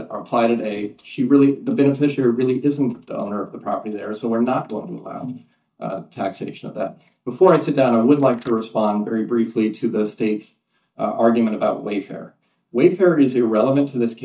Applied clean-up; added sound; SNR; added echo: neural mask model DeepFilterNet 3.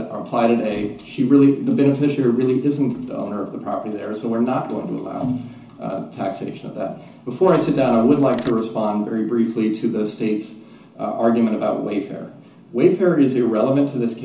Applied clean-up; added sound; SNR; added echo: none; Mechanisms; 20 dB; reverberation time 0.9 s.